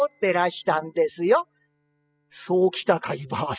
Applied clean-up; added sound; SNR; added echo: classical method spectral subtraction.